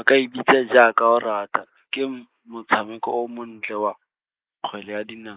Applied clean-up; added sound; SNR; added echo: neural mask model Resemble Enhance denoiser.